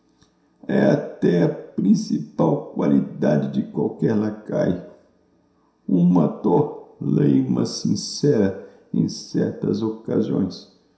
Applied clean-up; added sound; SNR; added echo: none; none; none; reverberation time 0.7 s.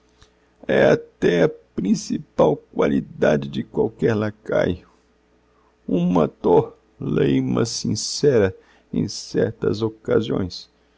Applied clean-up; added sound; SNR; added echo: none; none; none; none.